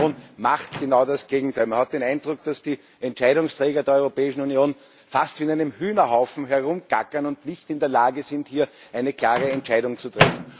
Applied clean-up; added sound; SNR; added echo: none; Microwave oven; 11 dB; none.